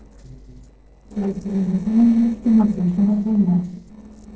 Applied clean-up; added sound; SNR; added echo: neural separator model SepFormer DNS4.